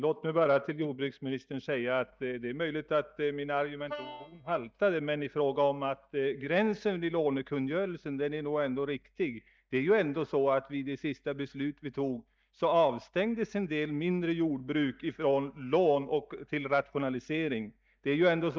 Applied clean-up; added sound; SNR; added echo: neural mask model DeepFilterNet 3.